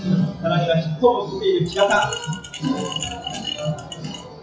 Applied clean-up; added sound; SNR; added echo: classical method WPE with log-MMSE.